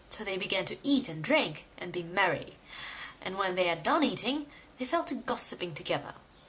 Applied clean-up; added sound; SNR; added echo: none; none; none; none.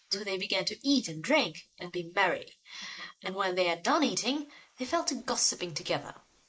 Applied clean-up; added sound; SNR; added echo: neural mask model Resemble Enhance denoiser.